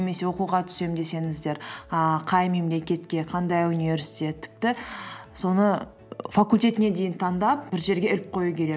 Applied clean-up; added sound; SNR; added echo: none; none; none; none.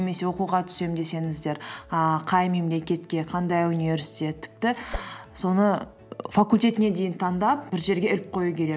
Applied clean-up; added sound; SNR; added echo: none; Whoosh, swoosh, swish; 10 dB; none.